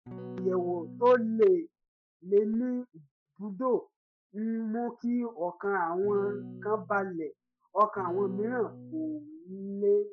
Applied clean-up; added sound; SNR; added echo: classical method Wiener filter.